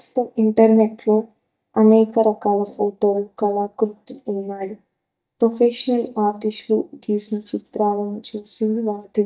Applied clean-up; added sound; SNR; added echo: neural mask model DeepFilterNet 3.